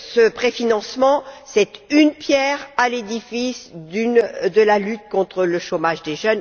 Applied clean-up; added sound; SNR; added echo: none; none; none; none.